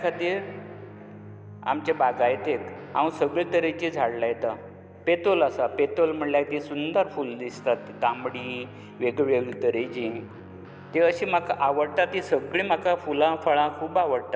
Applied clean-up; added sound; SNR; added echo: none; Guitar; 20 dB; none.